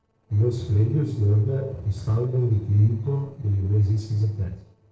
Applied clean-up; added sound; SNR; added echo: neural separator model SepFormer DNS4.